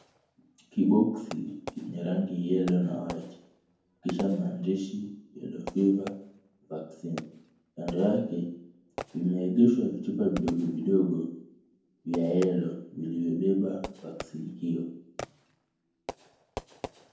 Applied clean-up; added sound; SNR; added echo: none; Fireworks; 16 dB; reverberation time 0.9 s.